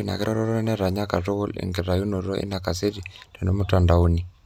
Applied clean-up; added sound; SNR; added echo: none; none; none; none.